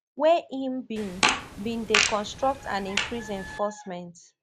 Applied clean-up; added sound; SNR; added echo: none; Fart; 0 dB; none.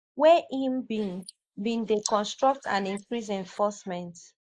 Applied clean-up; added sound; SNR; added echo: neural mask model Resemble Enhance denoiser.